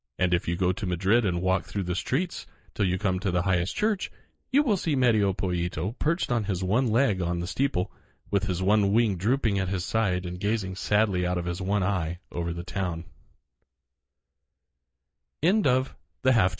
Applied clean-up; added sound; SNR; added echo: neural mask model Resemble Enhance denoiser.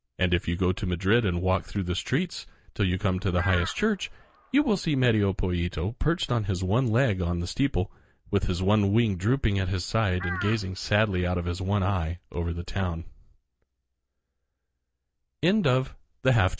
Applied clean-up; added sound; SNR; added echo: none; Crow; 14 dB; none.